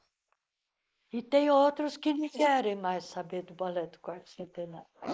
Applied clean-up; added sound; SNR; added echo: neural mask model Resemble Enhance denoiser.